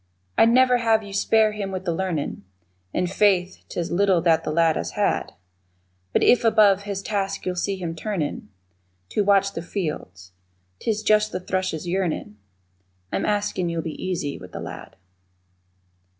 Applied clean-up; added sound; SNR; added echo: none; none; none; none.